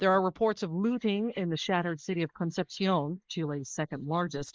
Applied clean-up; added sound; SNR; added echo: neural mask model Resemble Enhance denoiser.